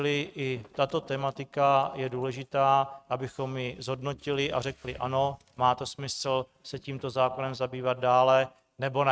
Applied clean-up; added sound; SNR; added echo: neural mask model RNNoise.